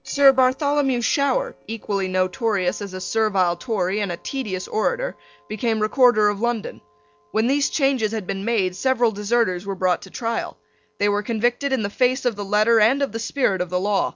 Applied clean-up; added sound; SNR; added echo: neural separator model SepFormer DNS4.